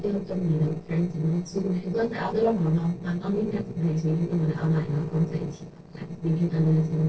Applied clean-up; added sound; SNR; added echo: neural separator model SepFormer DNS4.